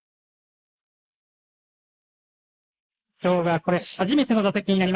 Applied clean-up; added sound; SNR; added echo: neural mask model Resemble Enhance denoiser.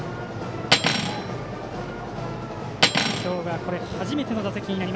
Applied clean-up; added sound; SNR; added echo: none; Cutlery, silverware; -1 dB; none.